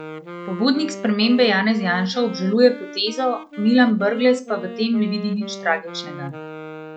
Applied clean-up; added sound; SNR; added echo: none; Wind instrument, woodwind instrument; 14 dB; none.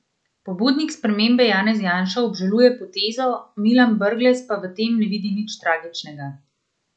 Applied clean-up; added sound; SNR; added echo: none; none; none; none.